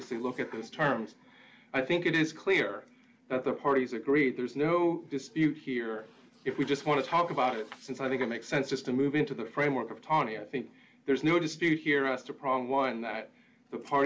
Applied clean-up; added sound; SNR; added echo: none; none; none; none.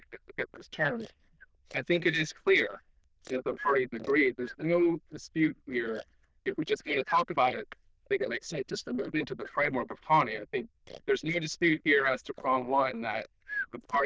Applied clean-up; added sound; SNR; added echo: neural diffusion model UNIVERSE++.